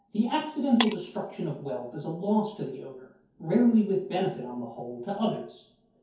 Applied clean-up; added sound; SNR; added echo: none; Shatter; 11 dB; reverberation time 0.6 s.